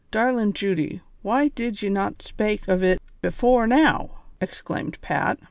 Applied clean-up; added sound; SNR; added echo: none; none; none; none.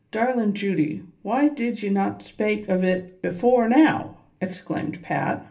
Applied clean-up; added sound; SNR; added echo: none; none; none; reverberation time 0.3 s.